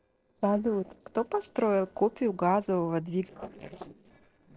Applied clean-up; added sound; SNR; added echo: neural separator model SepFormer DNS4.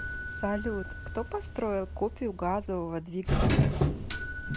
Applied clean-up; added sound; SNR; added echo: none; Doorbell; -2 dB; none.